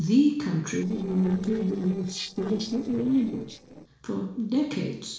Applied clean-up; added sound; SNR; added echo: neural separator model SepFormer DNS4.